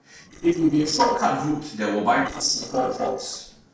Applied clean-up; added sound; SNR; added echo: neural separator model SepFormer DNS4.